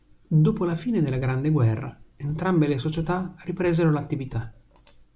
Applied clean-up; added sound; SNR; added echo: none; Car; 19 dB; none.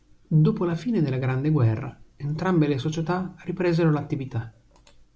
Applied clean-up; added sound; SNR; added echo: none; none; none; none.